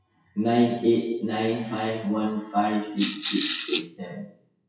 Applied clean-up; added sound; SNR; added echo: classical method WPE with log-MMSE.